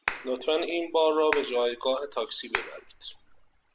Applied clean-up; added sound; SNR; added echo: none; Clapping; 10 dB; none.